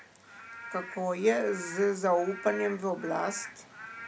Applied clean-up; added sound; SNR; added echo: none; Rain / Frog; 13 dB; none.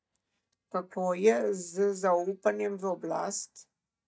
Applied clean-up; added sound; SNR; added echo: neural mask model DeepFilterNet 3.